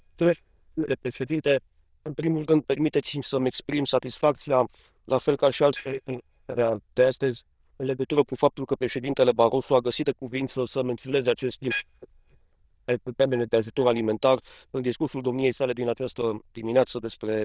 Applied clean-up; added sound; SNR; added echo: neural diffusion model UNIVERSE++.